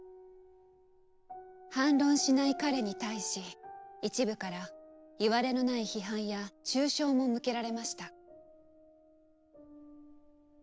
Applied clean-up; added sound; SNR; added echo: none; none; none; none.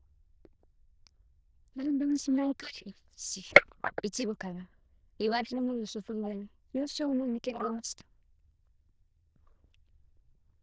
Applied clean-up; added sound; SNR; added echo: neural diffusion model UNIVERSE++.